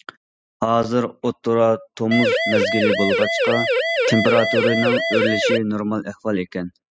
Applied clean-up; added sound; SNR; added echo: classical method spectral subtraction.